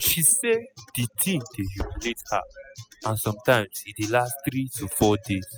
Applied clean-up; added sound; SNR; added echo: classical method spectral subtraction.